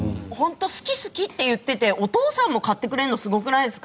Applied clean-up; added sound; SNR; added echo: none; none; none; none.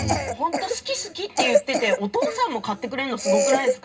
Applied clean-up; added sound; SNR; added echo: none; Cough; -1 dB; reverberation time 0.2 s.